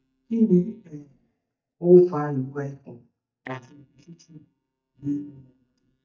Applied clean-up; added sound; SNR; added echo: neural mask model DeepFilterNet 3.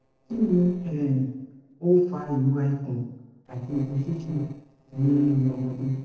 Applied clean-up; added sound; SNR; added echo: neural separator model SepFormer DNS4.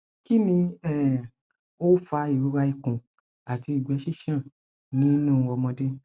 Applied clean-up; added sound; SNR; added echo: none; none; none; none.